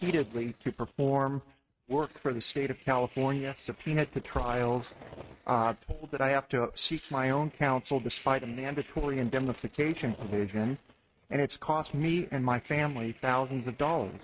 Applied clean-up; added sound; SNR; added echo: neural mask model RNNoise.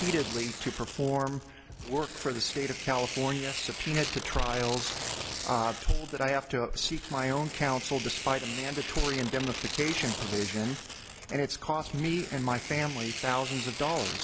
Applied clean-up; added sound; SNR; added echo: none; Tearing; 7 dB; none.